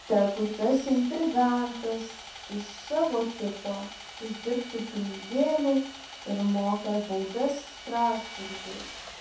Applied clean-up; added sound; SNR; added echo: none; Sawing; 14 dB; reverberation time 0.7 s.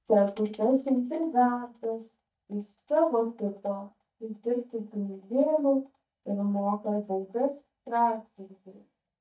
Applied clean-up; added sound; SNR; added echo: neural mask model DeepFilterNet 3.